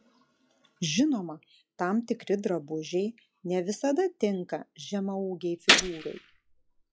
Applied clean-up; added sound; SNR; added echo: classical method log-MMSE.